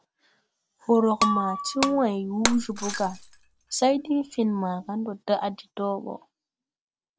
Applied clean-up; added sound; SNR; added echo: none; Shatter; 4 dB; none.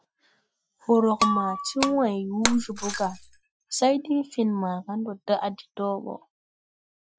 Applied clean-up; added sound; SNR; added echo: classical method Wiener filter.